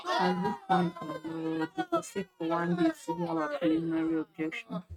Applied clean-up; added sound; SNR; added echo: neural mask model RNNoise.